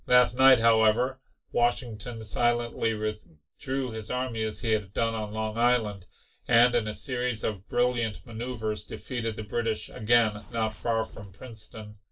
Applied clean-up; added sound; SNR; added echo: neural separator model SepFormer DNS4.